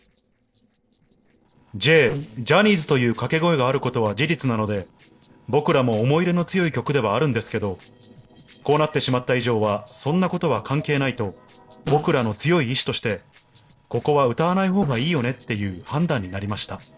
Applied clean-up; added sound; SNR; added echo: neural separator model SepFormer DNS4.